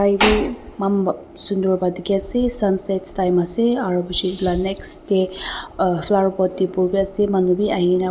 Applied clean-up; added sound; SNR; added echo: none; none; none; none.